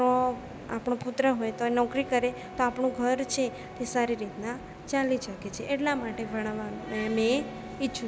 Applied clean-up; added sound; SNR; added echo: none; Wind instrument, woodwind instrument; 18 dB; none.